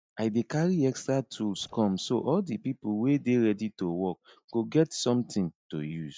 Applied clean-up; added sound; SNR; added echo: neural mask model DeepFilterNet 3.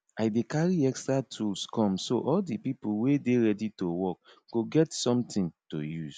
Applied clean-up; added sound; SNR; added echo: none; none; none; none.